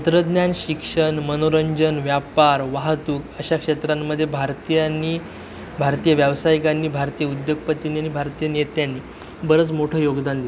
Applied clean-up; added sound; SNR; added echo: none; none; none; none.